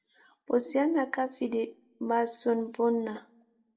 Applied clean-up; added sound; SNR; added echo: none; none; none; reverberation time 0.3 s.